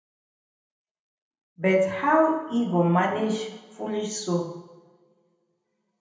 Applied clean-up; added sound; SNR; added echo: none; none; none; reverberation time 0.8 s.